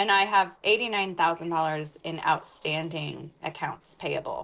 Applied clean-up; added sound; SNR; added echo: neural separator model SepFormer DNS4.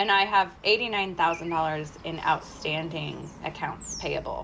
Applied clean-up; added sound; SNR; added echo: none; Traffic noise, roadway noise / Bird; 17 dB; none.